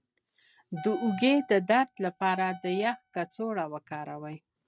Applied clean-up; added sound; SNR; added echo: neural mask model RNNoise.